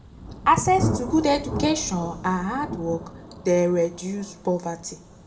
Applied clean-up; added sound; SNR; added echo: none; Thunder; 8 dB; reverberation time 1.0 s.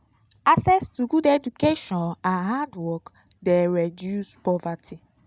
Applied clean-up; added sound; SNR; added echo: none; none; none; none.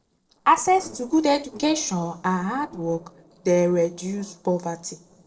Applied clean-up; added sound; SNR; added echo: neural separator model SepFormer DNS4.